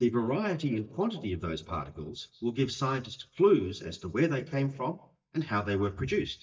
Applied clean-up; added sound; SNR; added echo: neural mask model DeepFilterNet 3.